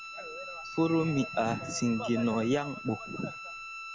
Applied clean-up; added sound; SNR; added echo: none; Bowed string instrument; 11 dB; none.